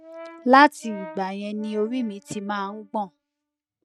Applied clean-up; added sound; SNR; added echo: neural mask model RNNoise.